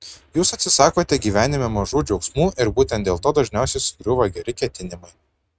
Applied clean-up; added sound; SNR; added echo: neural mask model RNNoise.